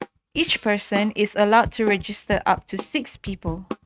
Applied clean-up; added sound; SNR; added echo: neural mask model RNNoise.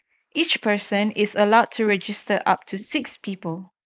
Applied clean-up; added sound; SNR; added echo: neural mask model Resemble Enhance denoiser.